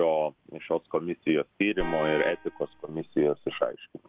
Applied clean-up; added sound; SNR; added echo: none; Vehicle horn, car horn, honking; 10 dB; none.